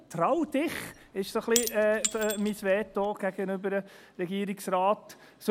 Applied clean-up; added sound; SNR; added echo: none; Shatter / Crushing; 8 dB; none.